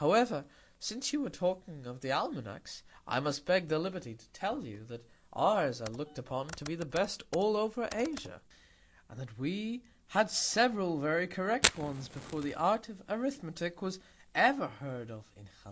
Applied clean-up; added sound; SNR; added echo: none; Fire + Computer keyboard; 12 dB; none.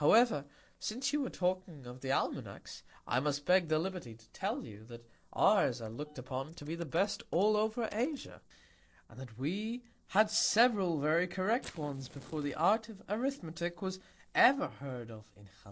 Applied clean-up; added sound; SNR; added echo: neural separator model SepFormer DNS4.